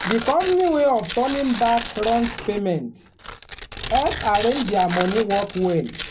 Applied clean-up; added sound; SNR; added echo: none; Tearing; 11 dB; none.